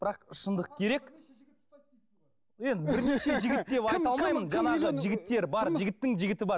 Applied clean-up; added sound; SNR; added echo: none; none; none; none.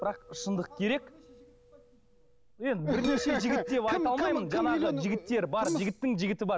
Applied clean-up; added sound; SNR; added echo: none; Chime + Rattle (instrument); 15 dB; none.